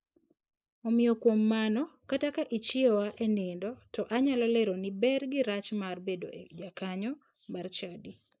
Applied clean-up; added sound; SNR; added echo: neural mask model Resemble Enhance denoiser.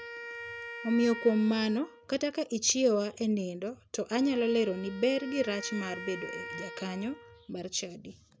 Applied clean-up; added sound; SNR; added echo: none; Wind instrument, woodwind instrument; 14 dB; none.